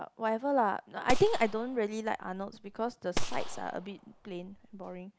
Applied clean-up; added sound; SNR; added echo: none; Gunshot, gunfire; 2 dB; none.